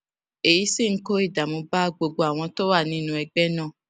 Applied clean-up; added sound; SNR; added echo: none; none; none; none.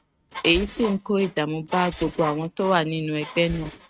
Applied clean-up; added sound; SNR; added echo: neural mask model RNNoise.